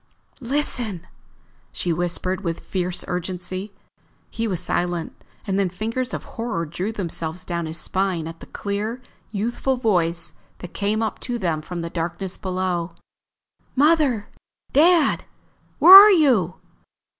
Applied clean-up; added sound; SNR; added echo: none; none; none; none.